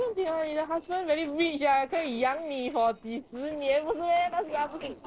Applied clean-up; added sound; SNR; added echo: neural separator model SepFormer DNS4.